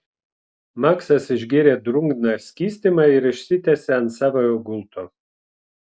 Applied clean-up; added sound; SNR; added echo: none; none; none; none.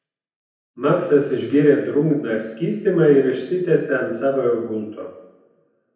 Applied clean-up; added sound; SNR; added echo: none; none; none; reverberation time 0.9 s.